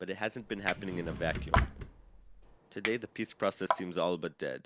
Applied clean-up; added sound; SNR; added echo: none; Drawer open or close + Chink, clink; -4 dB; none.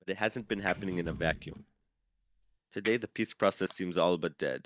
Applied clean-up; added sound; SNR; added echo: neural mask model DeepFilterNet 3.